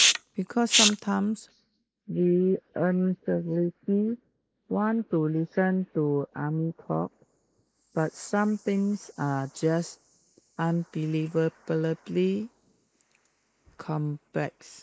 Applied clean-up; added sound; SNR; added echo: neural mask model Resemble Enhance denoiser.